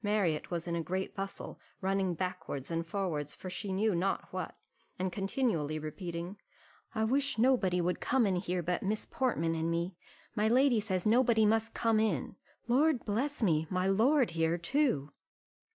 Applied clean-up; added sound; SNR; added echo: none; none; none; none.